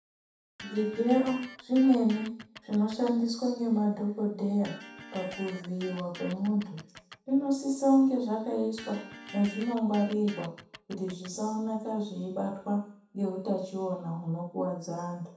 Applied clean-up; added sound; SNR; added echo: none; Electric guitar; 17 dB; reverberation time 0.7 s.